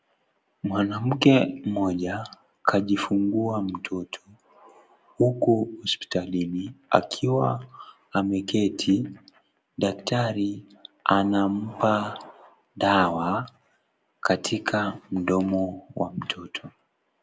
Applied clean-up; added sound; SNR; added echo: none; none; none; none.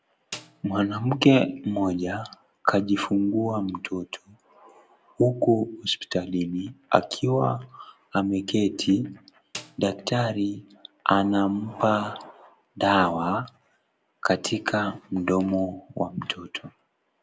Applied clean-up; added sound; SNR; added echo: none; Snare drum; 20 dB; none.